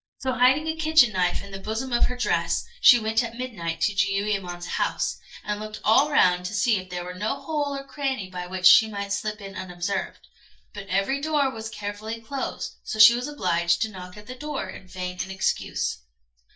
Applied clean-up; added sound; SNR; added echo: neural mask model DeepFilterNet 3.